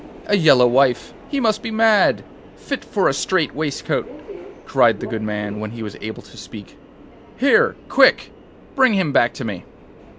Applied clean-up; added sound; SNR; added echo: none; Subway, metro, underground; 19 dB; none.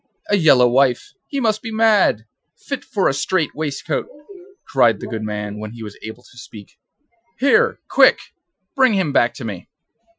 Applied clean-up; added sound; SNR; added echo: classical method Wiener filter.